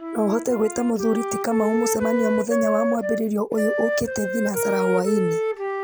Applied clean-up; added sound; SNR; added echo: none; Wind instrument, woodwind instrument; 2 dB; none.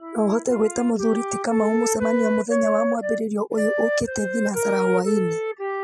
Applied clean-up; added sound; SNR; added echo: classical method spectral subtraction.